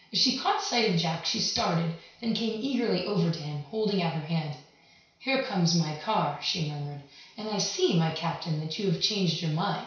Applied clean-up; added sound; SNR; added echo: none; none; none; reverberation time 0.6 s.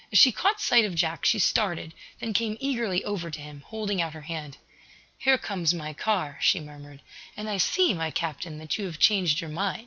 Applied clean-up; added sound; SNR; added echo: none; none; none; none.